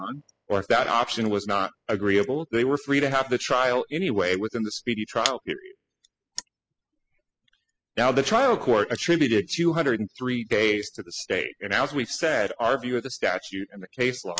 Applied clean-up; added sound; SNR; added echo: classical method spectral subtraction.